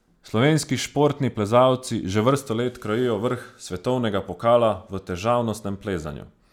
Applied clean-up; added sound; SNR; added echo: none; none; none; none.